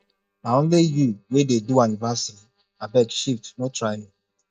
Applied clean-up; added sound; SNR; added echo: neural mask model DeepFilterNet 3.